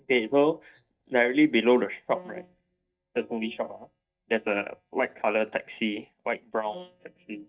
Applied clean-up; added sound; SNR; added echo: neural mask model DeepFilterNet 3.